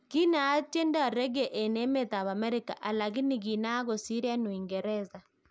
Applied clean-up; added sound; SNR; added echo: none; none; none; none.